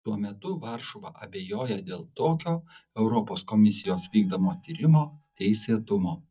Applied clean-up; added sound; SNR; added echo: neural mask model DeepFilterNet 3.